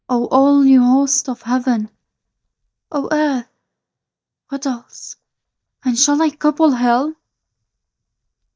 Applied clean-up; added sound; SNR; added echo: neural mask model DeepFilterNet 3.